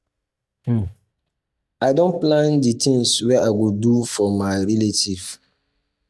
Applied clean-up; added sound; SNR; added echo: neural mask model DeepFilterNet 3.